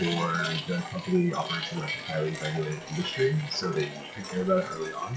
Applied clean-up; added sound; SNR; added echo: classical method WPE with log-MMSE.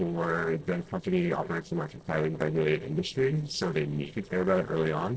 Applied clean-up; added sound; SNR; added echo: neural separator model SepFormer DNS4.